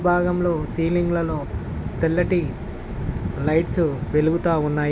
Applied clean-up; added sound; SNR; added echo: none; none; none; none.